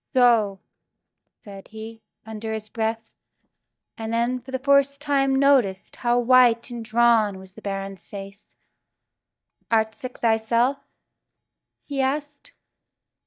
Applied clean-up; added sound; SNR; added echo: neural mask model DeepFilterNet 3.